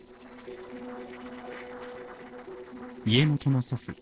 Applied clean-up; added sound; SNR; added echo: neural separator model SepFormer DNS4.